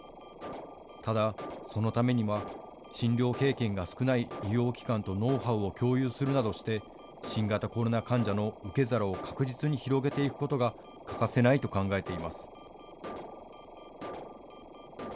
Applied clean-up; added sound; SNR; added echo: none; Alarm; 13 dB; none.